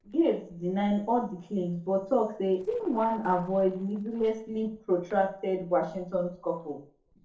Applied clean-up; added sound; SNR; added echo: neural separator model SepFormer DNS4.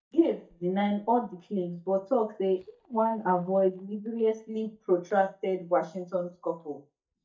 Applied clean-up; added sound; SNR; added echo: neural mask model DeepFilterNet 3.